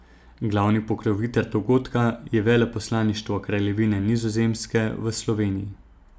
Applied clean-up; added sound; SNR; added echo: none; none; none; none.